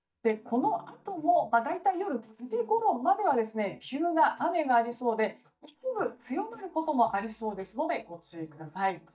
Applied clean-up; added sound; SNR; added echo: neural mask model DeepFilterNet 3.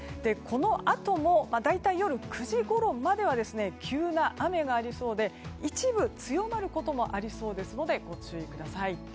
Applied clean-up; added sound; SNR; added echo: none; none; none; none.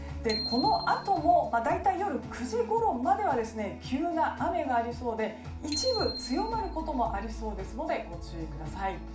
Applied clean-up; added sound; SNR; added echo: none; Bicycle bell; 12 dB; reverberation time 0.4 s.